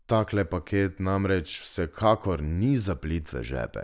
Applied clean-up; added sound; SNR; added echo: none; none; none; none.